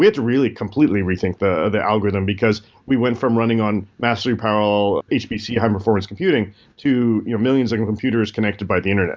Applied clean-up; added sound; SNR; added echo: none; none; none; none.